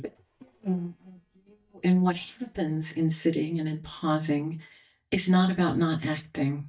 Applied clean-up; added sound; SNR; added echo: neural mask model DeepFilterNet 3.